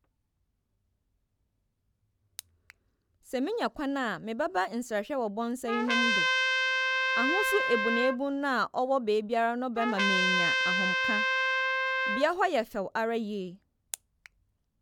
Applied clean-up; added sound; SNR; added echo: none; Trumpet; -4 dB; none.